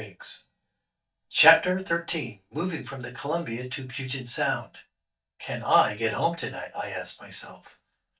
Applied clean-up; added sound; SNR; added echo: neural mask model DeepFilterNet 3.